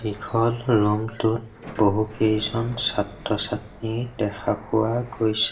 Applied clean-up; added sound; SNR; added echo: none; Sliding door; 18 dB; reverberation time 0.5 s.